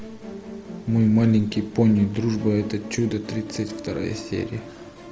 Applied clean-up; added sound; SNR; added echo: none; Musical instrument; 14 dB; none.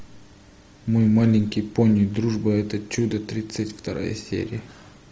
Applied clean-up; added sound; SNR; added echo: none; none; none; none.